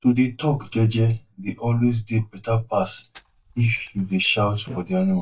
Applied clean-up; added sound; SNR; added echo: neural mask model DeepFilterNet 3.